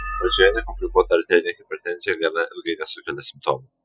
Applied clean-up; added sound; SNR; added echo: classical method Wiener filter.